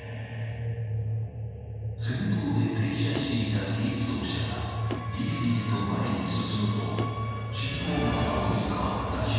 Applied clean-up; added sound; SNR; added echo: none; Motor vehicle (road); 14 dB; reverberation time 1.9 s.